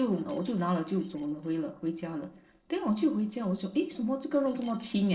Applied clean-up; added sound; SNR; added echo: neural separator model SepFormer DNS4.